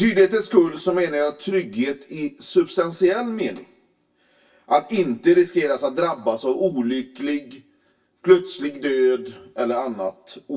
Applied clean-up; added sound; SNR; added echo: none; none; none; reverberation time 0.1 s.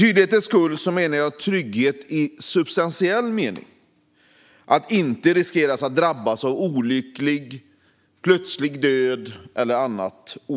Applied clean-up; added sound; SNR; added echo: none; none; none; none.